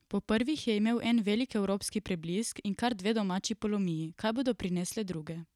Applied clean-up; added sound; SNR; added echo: none; none; none; none.